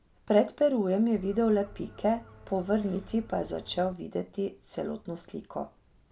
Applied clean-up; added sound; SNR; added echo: none; Gull, seagull; 19 dB; none.